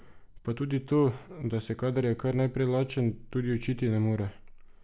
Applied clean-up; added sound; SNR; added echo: none; none; none; none.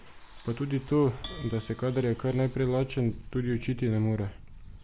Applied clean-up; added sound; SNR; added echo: none; Bus + Bell; 16 dB; none.